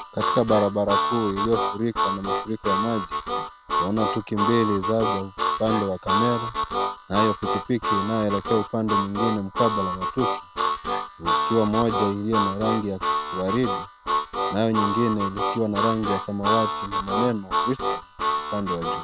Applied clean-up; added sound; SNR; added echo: none; Harmonica; 0 dB; none.